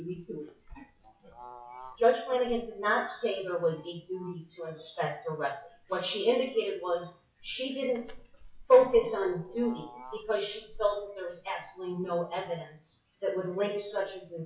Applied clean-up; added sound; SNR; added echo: classical method WPE with log-MMSE.